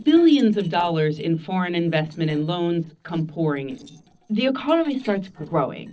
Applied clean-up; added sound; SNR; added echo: neural separator model SepFormer DNS4.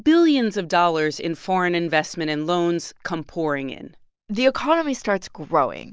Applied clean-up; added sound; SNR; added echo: none; none; none; none.